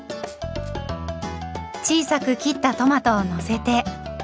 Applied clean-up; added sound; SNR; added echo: none; none; none; none.